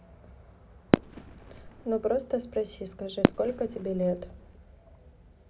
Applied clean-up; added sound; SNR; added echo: none; Fireworks; -3 dB; none.